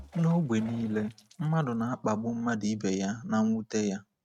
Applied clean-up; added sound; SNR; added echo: neural mask model RNNoise.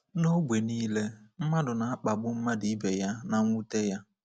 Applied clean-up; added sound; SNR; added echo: none; none; none; none.